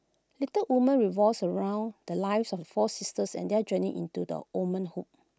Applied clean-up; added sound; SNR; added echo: none; none; none; none.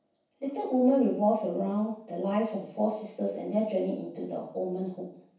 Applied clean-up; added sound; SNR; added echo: none; none; none; reverberation time 0.7 s.